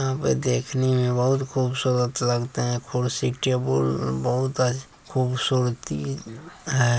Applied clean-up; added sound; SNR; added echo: none; none; none; none.